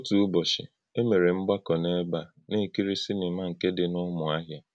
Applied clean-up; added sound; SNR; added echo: none; none; none; none.